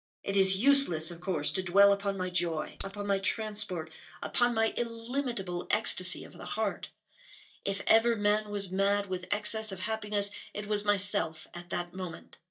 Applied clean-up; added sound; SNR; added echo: neural mask model DeepFilterNet 3.